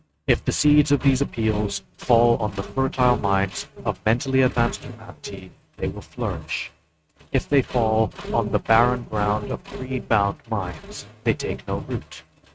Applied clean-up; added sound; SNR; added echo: neural mask model RNNoise.